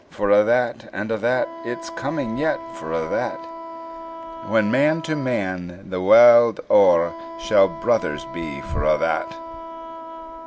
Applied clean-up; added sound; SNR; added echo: none; Wind instrument, woodwind instrument; 14 dB; none.